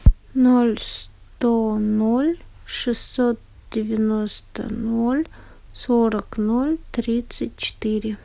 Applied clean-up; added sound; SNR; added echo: none; none; none; none.